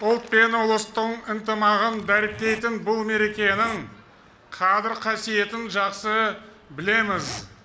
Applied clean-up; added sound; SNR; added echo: none; Zipper (clothing); 19 dB; none.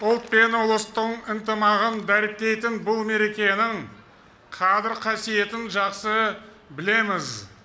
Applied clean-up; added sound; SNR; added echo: none; none; none; none.